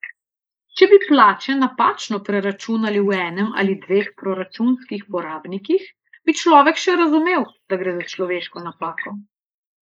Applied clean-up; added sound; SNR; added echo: neural mask model Resemble Enhance denoiser.